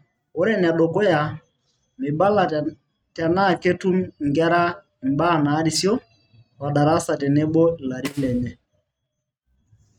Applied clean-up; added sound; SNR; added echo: neural mask model RNNoise.